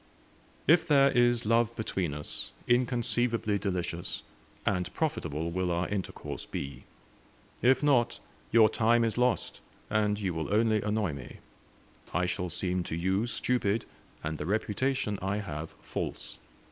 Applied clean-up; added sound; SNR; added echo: none; none; none; none.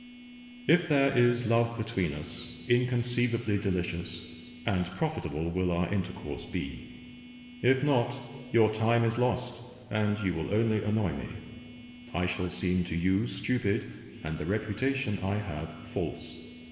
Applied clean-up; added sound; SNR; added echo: none; Telephone; 19 dB; reverberation time 2.7 s.